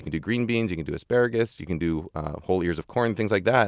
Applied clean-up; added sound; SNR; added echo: none; none; none; none.